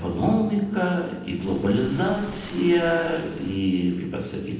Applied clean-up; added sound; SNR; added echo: none; Waves, surf; 18 dB; reverberation time 0.8 s.